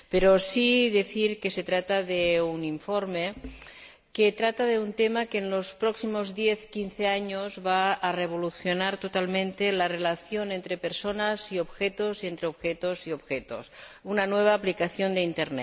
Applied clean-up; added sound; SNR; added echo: none; none; none; none.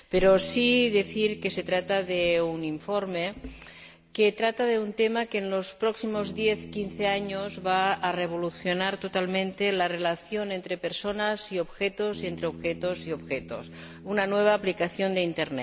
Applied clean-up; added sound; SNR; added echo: none; Bass guitar; 18 dB; none.